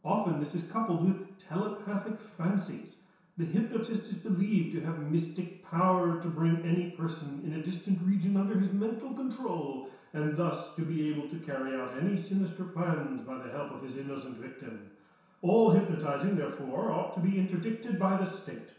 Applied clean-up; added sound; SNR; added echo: none; none; none; reverberation time 0.7 s.